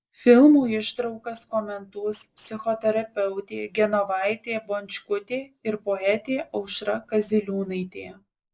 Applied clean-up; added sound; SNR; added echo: neural mask model Resemble Enhance denoiser.